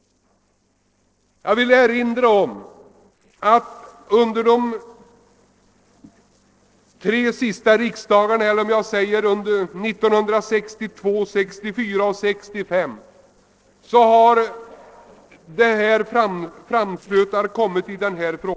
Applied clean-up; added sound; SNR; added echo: neural separator model SepFormer DNS4.